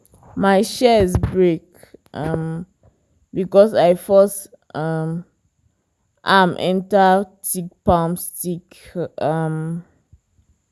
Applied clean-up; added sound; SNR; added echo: none; none; none; none.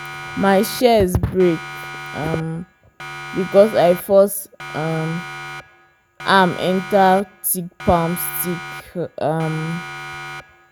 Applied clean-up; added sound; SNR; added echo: none; Siren; 14 dB; none.